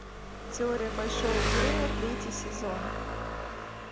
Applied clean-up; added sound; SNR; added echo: none; Engine; -3 dB; none.